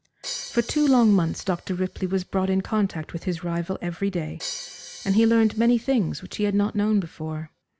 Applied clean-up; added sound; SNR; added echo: none; Crash cymbal; 18 dB; none.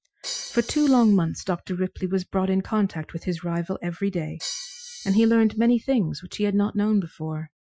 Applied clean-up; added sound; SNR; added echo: classical method Wiener filter.